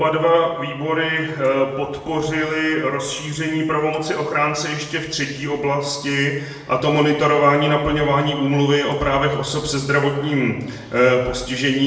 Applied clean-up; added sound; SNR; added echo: none; none; none; reverberation time 1.0 s.